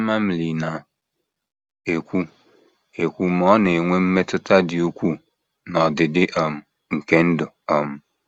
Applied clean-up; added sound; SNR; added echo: none; none; none; none.